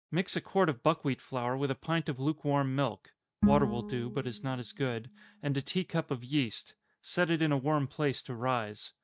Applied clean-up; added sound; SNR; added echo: neural mask model RNNoise.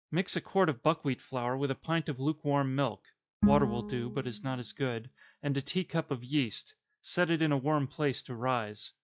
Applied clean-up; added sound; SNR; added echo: classical method log-MMSE.